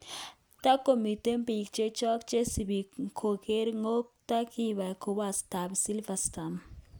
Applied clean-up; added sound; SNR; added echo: none; none; none; none.